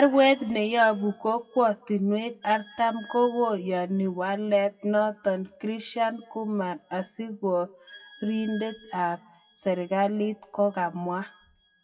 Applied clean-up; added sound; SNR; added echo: classical method WPE with log-MMSE.